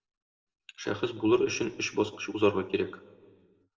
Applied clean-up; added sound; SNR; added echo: none; none; none; reverberation time 1.2 s.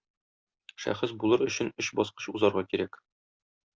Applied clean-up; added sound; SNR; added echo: none; none; none; none.